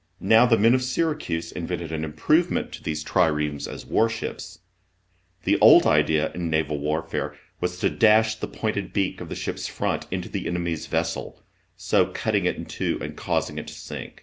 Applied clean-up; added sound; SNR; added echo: none; none; none; none.